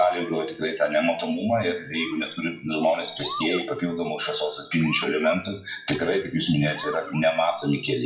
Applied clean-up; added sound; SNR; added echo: classical method WPE with log-MMSE.